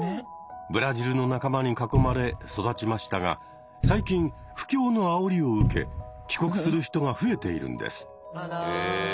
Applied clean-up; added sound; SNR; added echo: none; Cupboard open or close; 1 dB; none.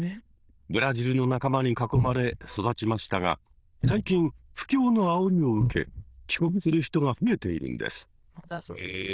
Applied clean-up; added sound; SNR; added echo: neural diffusion model UNIVERSE++.